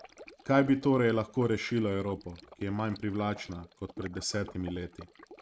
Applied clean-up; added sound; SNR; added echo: neural mask model RNNoise.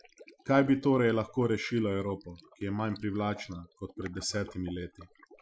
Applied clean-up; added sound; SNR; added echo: classical method Wiener filter.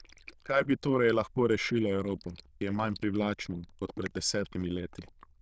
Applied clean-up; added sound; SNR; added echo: neural diffusion model UNIVERSE++.